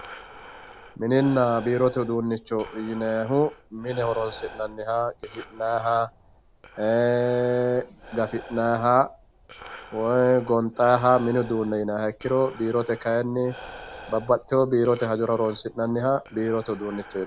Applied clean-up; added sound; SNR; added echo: none; Breathing; 19 dB; none.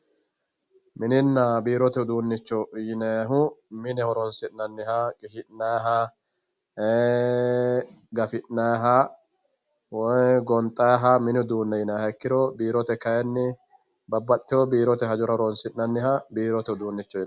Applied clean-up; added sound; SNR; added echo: none; none; none; none.